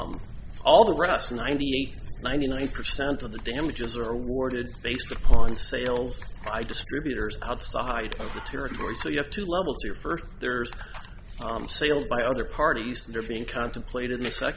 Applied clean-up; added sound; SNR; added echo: none; Thunder; 18 dB; none.